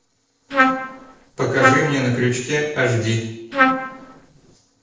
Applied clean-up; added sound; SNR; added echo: neural separator model SepFormer DNS4.